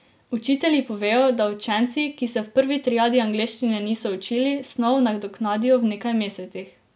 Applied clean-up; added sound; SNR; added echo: none; none; none; none.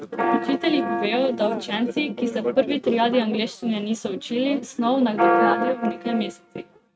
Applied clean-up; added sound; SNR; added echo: neural mask model RNNoise.